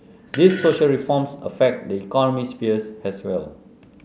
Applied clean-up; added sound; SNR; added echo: none; Fart; 13 dB; none.